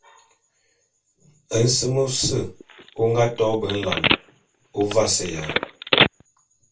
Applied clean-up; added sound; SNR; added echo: none; Telephone; 1 dB; reverberation time 0.2 s.